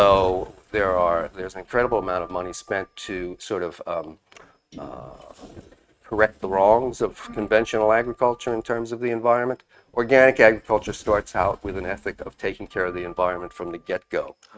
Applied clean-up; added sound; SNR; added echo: neural mask model RNNoise.